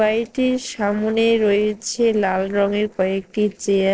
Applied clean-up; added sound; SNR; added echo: neural separator model SepFormer DNS4.